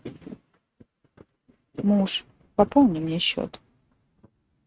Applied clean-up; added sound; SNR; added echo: neural mask model RNNoise.